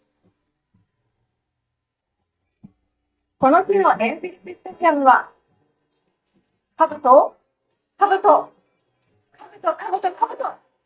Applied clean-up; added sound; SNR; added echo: neural mask model DeepFilterNet 3.